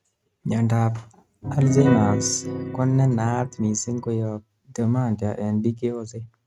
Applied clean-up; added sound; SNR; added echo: neural mask model RNNoise.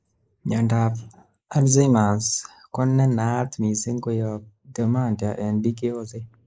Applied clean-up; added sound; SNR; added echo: neural mask model Resemble Enhance denoiser.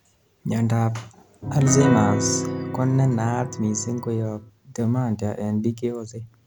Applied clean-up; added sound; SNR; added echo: none; Piano; 3 dB; none.